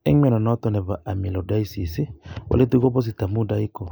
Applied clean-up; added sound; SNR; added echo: neural mask model Resemble Enhance denoiser.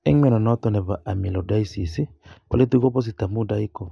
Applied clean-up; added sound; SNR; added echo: neural mask model DeepFilterNet 3.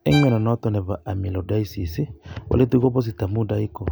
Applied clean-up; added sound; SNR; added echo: none; Bowed string instrument; 14 dB; none.